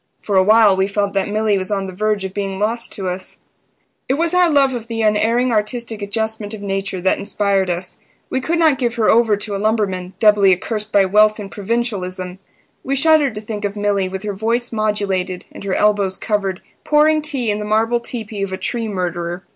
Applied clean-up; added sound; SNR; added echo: none; none; none; none.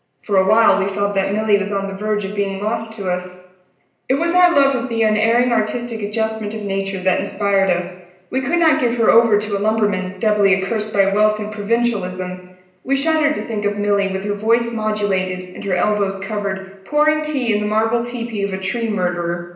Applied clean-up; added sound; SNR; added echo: none; none; none; reverberation time 0.8 s.